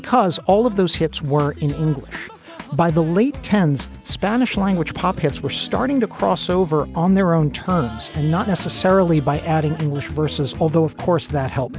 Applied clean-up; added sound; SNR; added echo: none; none; none; none.